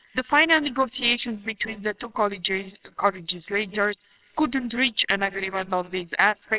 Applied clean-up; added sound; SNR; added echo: neural separator model SepFormer WHAMR!.